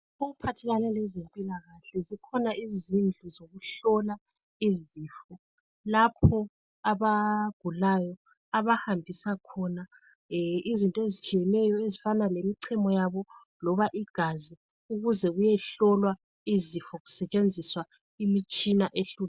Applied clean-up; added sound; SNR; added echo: none; none; none; none.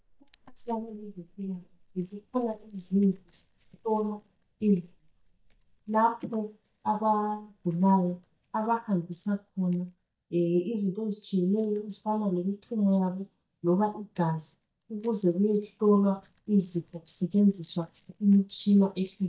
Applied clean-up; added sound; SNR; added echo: neural mask model DeepFilterNet 3.